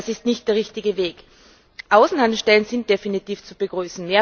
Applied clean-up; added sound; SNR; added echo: none; none; none; none.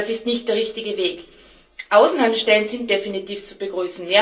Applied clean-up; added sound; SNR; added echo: none; none; none; reverberation time 0.3 s.